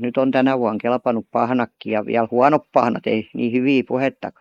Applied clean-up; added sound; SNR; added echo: neural mask model Resemble Enhance denoiser.